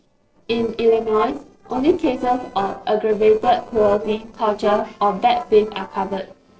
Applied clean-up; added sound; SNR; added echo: neural separator model SepFormer DNS4.